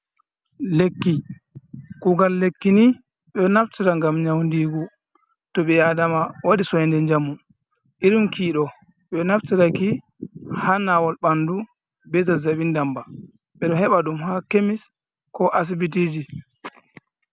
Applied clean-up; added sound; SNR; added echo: none; none; none; none.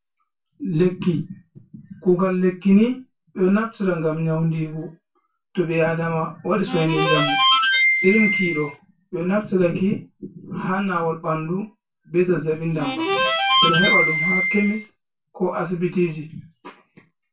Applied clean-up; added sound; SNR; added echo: none; Harmonica; -3 dB; reverberation time 0.2 s.